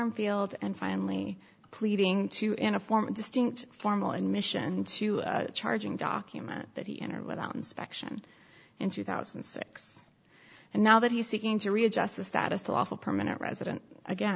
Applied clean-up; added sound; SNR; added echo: none; none; none; none.